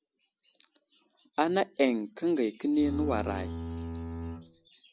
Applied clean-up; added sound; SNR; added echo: none; Bowed string instrument; 6 dB; none.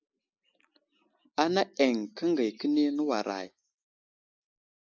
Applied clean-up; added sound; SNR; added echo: neural mask model Resemble Enhance denoiser.